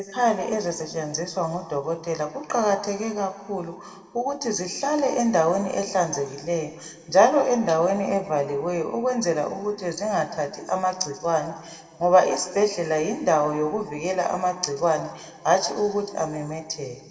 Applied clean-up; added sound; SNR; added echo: none; none; none; reverberation time 1.6 s.